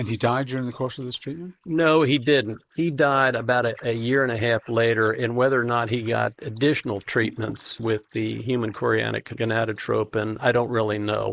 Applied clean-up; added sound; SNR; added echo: neural mask model Resemble Enhance denoiser.